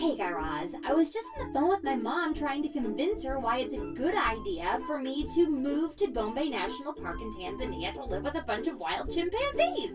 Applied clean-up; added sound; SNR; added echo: none; none; none; reverberation time 0.1 s.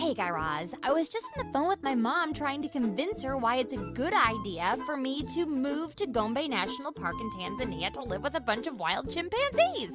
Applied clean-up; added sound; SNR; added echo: none; none; none; none.